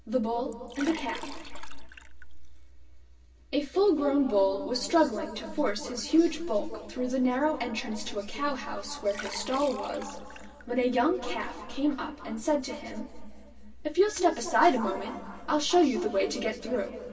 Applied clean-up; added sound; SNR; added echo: none; Liquid; 16 dB; reverberation time 2.4 s.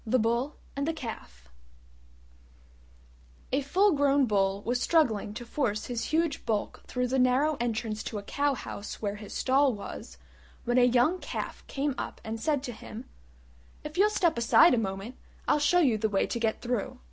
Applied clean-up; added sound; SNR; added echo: none; none; none; none.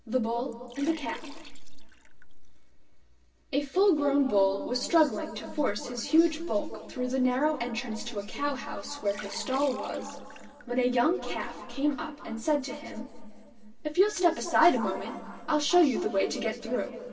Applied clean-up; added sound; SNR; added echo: neural separator model SepFormer DNS4.